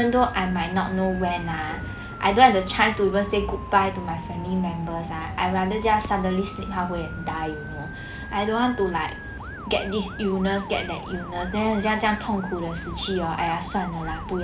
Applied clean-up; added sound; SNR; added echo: none; Motor vehicle (road) / Siren; 15 dB; none.